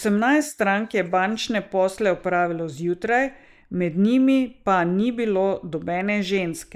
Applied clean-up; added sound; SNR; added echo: neural mask model Resemble Enhance denoiser.